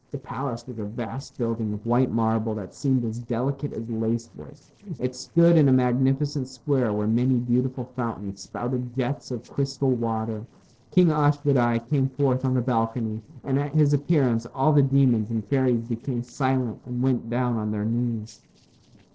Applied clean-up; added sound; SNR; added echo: neural separator model SepFormer DNS4.